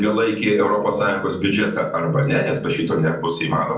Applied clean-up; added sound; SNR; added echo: neural separator model SepFormer DNS4.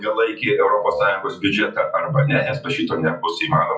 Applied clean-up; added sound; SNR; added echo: classical method WPE with log-MMSE.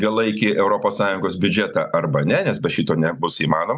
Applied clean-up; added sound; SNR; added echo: none; none; none; none.